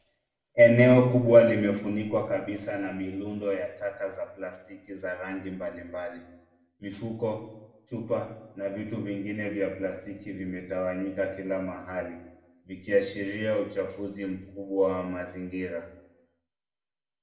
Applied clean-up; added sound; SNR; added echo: none; none; none; reverberation time 0.7 s.